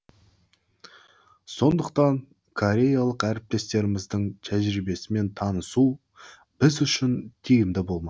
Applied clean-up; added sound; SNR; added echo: none; none; none; none.